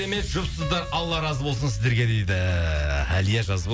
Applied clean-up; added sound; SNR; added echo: none; Acoustic guitar; 19 dB; none.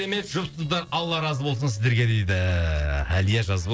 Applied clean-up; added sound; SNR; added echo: neural separator model SepFormer DNS4.